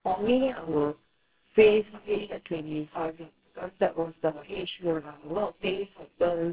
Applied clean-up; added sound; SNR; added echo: neural separator model SepFormer WHAMR!.